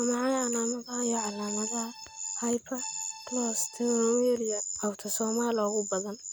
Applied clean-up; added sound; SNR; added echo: none; Accordion; 18 dB; none.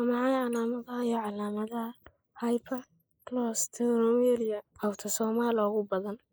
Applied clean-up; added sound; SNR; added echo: neural mask model Resemble Enhance denoiser.